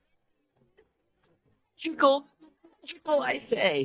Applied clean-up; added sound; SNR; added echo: neural mask model DeepFilterNet 3.